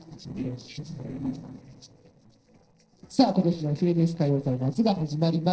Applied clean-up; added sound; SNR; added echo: neural separator model SepFormer DNS4.